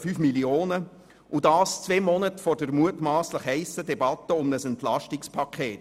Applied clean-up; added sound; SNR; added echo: none; none; none; none.